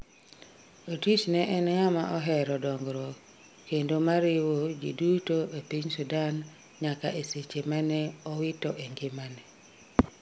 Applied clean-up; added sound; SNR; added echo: none; none; none; none.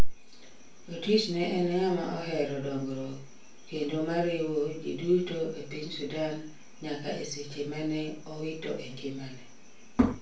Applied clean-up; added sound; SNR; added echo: none; none; none; reverberation time 0.3 s.